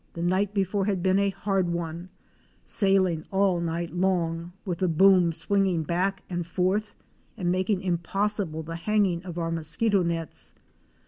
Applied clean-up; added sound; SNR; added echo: none; none; none; none.